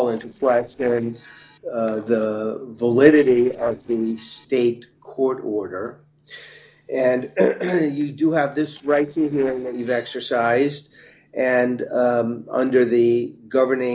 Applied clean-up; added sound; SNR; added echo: neural separator model SepFormer DNS4.